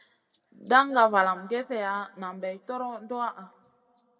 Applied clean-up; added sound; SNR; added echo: none; none; none; reverberation time 1.7 s.